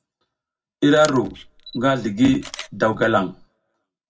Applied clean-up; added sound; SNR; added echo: none; Camera; 18 dB; reverberation time 0.4 s.